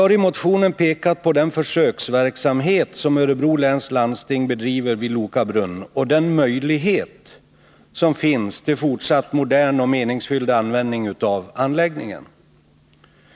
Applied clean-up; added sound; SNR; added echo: none; none; none; none.